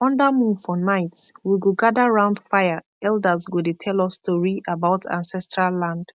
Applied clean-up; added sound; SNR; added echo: none; none; none; none.